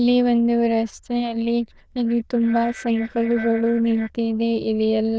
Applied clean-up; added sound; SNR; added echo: neural diffusion model UNIVERSE++.